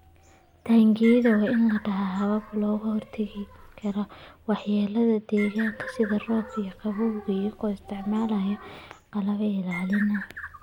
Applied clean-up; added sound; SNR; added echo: none; Bird; 17 dB; none.